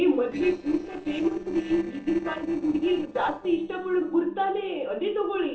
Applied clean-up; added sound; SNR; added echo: neural separator model SepFormer DNS4.